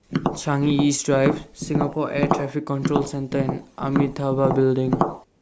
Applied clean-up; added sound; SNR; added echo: none; Tap; 3 dB; none.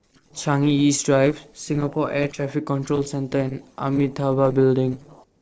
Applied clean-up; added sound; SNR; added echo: neural separator model SepFormer DNS4.